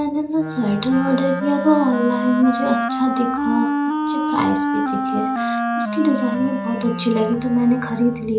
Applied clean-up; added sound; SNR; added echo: none; Wind instrument, woodwind instrument; 3 dB; reverberation time 0.5 s.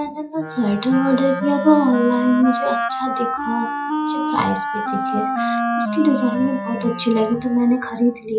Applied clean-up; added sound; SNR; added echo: classical method WPE with log-MMSE.